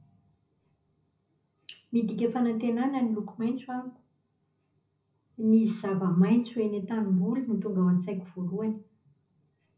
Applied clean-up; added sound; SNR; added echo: none; none; none; reverberation time 0.4 s.